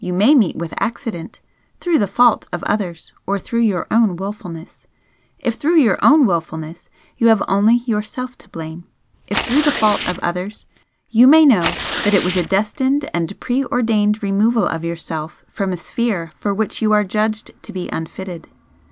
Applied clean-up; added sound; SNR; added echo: none; Tearing; 6 dB; none.